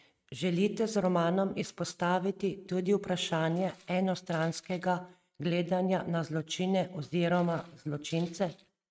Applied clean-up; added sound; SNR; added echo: neural mask model RNNoise.